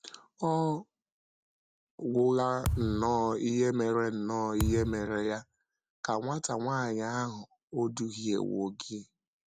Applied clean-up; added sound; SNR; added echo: none; Thump, thud; 5 dB; none.